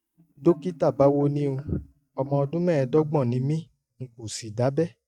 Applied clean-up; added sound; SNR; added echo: neural mask model DeepFilterNet 3.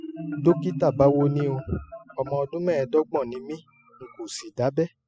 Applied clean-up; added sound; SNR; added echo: classical method spectral subtraction.